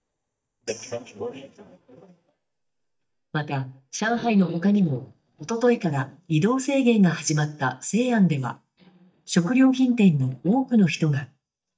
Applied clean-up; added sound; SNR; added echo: neural mask model DeepFilterNet 3.